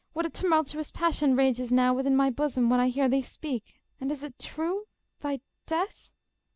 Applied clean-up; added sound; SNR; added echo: none; none; none; none.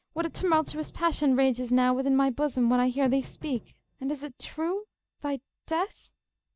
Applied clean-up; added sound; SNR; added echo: neural mask model DeepFilterNet 3.